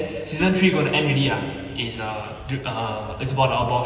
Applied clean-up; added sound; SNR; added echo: none; Plucked string instrument; 18 dB; reverberation time 2.9 s.